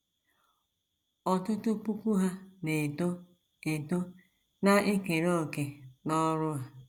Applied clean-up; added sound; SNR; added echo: none; none; none; none.